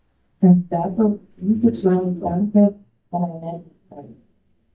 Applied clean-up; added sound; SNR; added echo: neural mask model DeepFilterNet 3.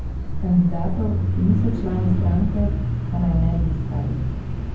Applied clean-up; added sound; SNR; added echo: none; Mechanisms / Bicycle; -2 dB; reverberation time 0.9 s.